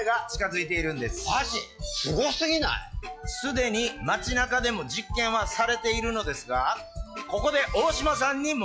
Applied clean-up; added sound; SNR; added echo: classical method log-MMSE.